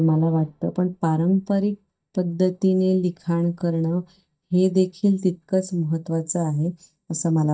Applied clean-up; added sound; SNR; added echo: neural mask model DeepFilterNet 3.